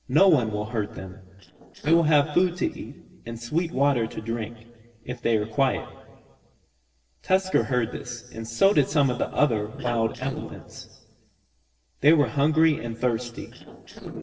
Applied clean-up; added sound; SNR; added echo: neural separator model SepFormer DNS4.